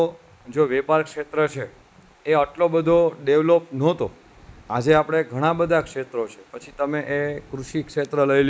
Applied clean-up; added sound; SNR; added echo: none; none; none; none.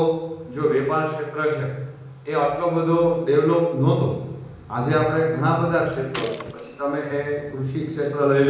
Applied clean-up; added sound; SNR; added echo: none; Gunshot, gunfire; 14 dB; reverberation time 1.0 s.